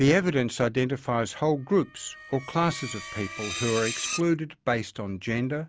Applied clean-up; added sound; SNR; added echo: none; Screech; 11 dB; none.